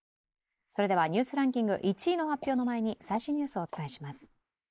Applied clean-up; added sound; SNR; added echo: neural mask model Resemble Enhance denoiser.